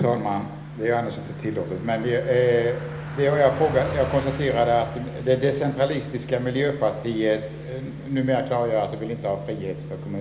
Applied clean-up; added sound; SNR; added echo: none; Car passing by; 18 dB; reverberation time 1.1 s.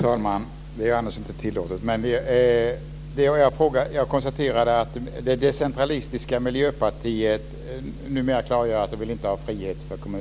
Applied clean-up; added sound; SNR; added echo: none; none; none; none.